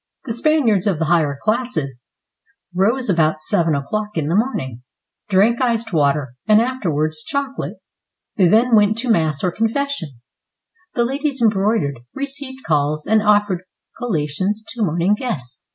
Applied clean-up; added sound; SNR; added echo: none; none; none; none.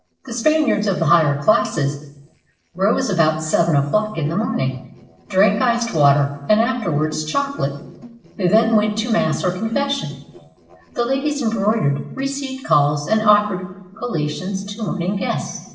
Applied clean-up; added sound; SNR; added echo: neural separator model SepFormer DNS4.